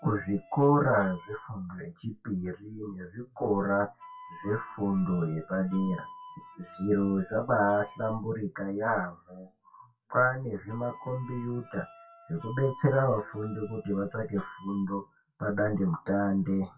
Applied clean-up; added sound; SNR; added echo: classical method WPE with log-MMSE.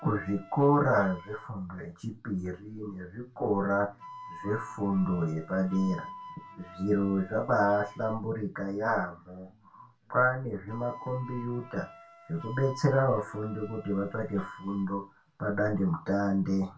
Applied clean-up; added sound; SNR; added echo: none; Wind instrument, woodwind instrument; 19 dB; reverberation time 0.2 s.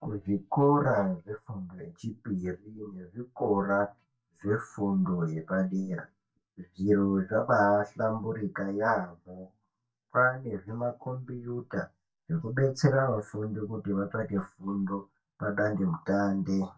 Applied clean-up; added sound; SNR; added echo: neural mask model DeepFilterNet 3.